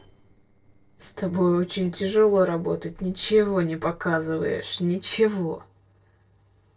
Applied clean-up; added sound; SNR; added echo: neural separator model SepFormer DNS4.